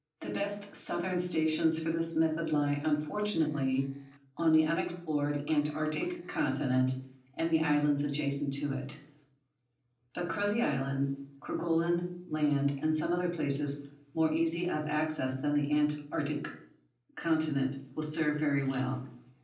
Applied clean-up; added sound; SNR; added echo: neural separator model SepFormer DNS4.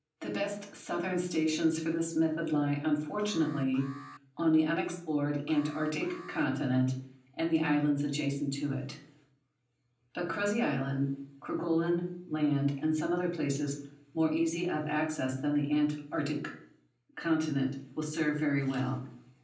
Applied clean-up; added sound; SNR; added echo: none; Alarm; 20 dB; reverberation time 0.6 s.